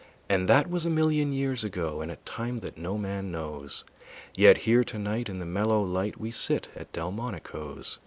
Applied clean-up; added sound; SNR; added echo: none; none; none; none.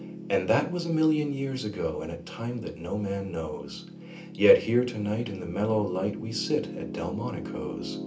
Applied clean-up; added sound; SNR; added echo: none; Piano; 11 dB; reverberation time 0.3 s.